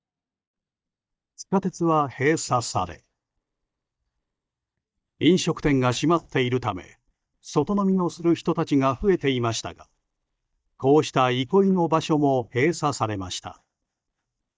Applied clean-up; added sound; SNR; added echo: neural mask model DeepFilterNet 3.